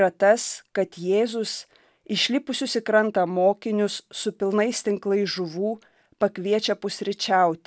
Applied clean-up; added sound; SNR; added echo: none; none; none; none.